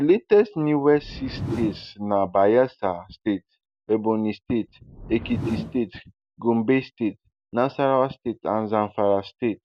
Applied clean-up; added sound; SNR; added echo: none; Whoosh, swoosh, swish; 12 dB; none.